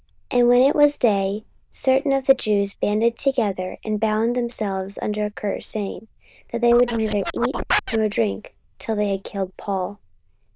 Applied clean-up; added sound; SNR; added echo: neural diffusion model UNIVERSE++.